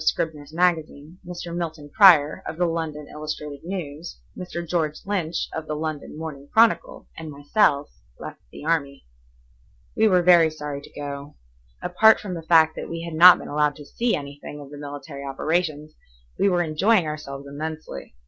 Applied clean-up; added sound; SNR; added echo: none; none; none; none.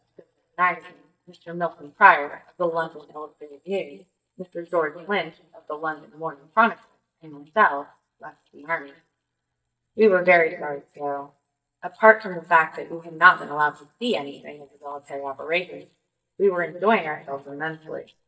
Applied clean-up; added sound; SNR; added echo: neural mask model DeepFilterNet 3.